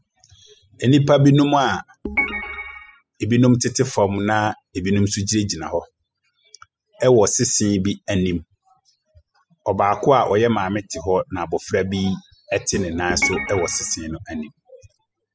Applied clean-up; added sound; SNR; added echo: classical method spectral subtraction.